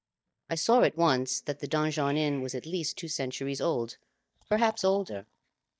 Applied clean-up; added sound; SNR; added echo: neural mask model DeepFilterNet 3.